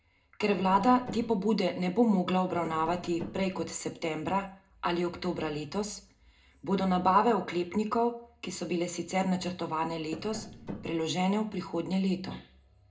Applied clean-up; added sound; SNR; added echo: none; Tap; 13 dB; reverberation time 0.2 s.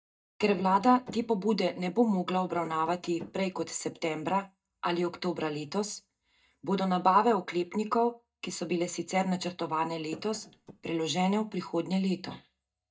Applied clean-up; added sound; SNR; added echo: neural mask model DeepFilterNet 3.